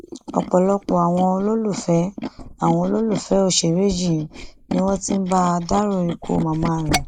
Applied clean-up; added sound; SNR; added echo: neural mask model Resemble Enhance denoiser.